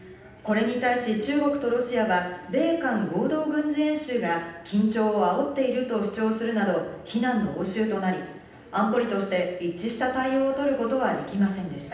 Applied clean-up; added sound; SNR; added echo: none; none; none; reverberation time 0.9 s.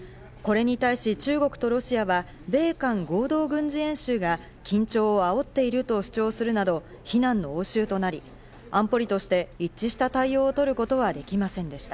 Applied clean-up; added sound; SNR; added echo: none; none; none; none.